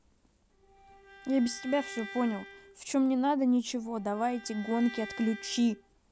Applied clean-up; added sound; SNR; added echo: none; Bowed string instrument; 17 dB; none.